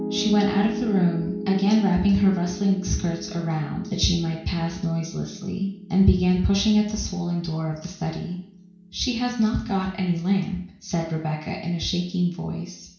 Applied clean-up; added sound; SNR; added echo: none; Piano; 12 dB; reverberation time 0.6 s.